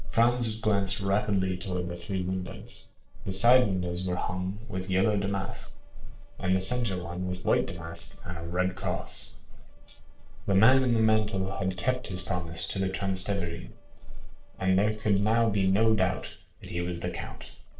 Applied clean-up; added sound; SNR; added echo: neural separator model SepFormer DNS4.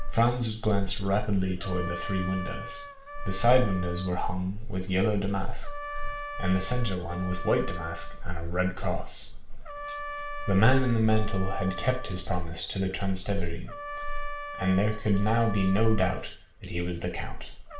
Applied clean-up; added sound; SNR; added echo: none; Trumpet; 15 dB; reverberation time 0.4 s.